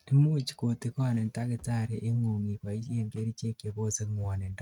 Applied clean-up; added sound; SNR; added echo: neural mask model RNNoise.